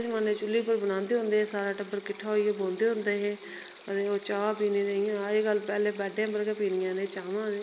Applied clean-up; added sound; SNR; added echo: none; Stream; 18 dB; none.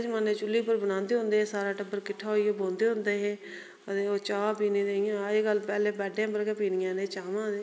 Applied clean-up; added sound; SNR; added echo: none; none; none; none.